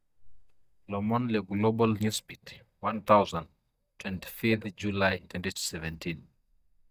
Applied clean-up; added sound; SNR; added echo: neural mask model DeepFilterNet 3.